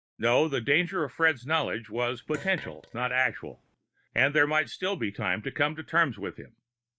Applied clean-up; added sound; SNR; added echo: neural mask model DeepFilterNet 3.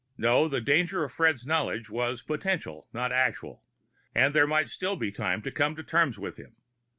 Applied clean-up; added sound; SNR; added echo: none; none; none; none.